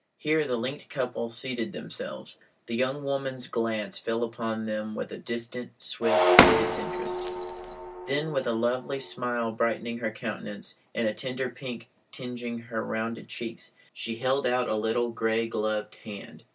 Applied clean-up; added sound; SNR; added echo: none; Shatter; -5 dB; none.